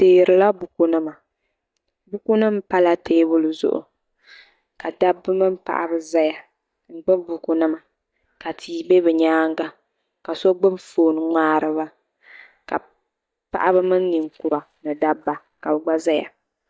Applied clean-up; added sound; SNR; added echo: neural mask model DeepFilterNet 3.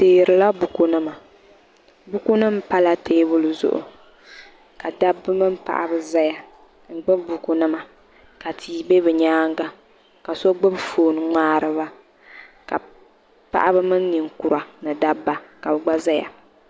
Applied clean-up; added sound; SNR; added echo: none; none; none; none.